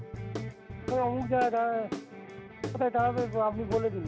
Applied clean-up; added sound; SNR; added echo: none; Guitar / Drum; 8 dB; none.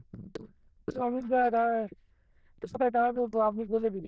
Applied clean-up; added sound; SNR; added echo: neural diffusion model UNIVERSE++.